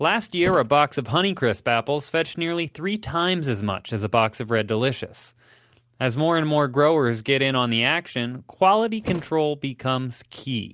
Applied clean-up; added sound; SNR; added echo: none; Thump, thud; 15 dB; none.